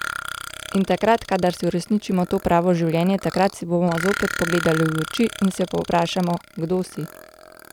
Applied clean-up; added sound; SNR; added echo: none; Burping, eructation; 12 dB; none.